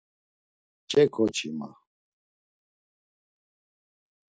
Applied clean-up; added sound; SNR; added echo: none; none; none; none.